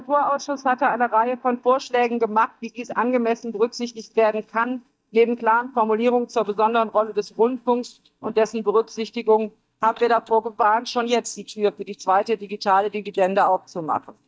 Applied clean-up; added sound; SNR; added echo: neural mask model DeepFilterNet 3.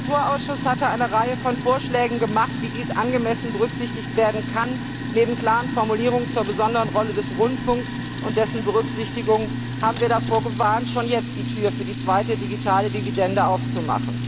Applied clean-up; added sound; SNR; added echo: none; Sink (filling or washing); 4 dB; none.